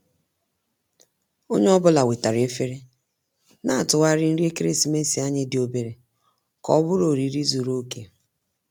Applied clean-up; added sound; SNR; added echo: none; none; none; none.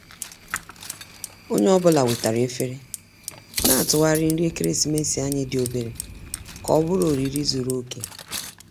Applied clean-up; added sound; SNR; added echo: none; Cutlery, silverware + Fire; 9 dB; none.